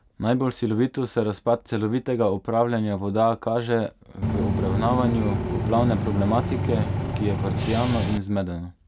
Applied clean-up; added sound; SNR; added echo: none; Bus / Engine; 1 dB; none.